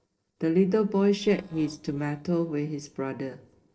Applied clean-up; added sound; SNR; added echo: neural separator model SepFormer DNS4.